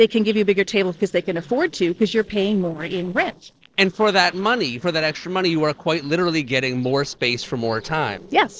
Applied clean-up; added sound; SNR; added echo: neural separator model SepFormer DNS4.